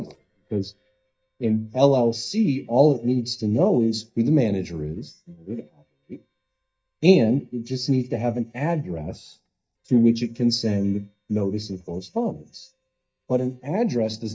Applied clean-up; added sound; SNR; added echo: neural mask model DeepFilterNet 3.